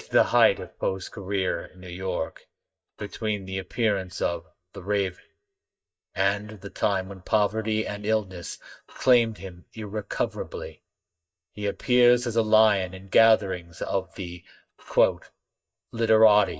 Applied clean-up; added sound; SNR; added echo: neural mask model DeepFilterNet 3.